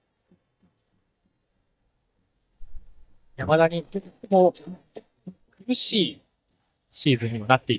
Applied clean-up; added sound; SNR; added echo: neural mask model DeepFilterNet 3.